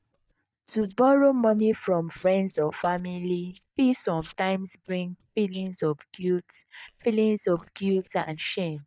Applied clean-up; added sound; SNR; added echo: neural mask model DeepFilterNet 3.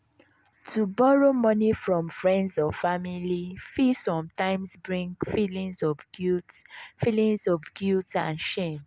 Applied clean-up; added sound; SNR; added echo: none; none; none; none.